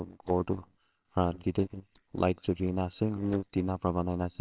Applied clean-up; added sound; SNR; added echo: neural separator model SepFormer WHAMR!.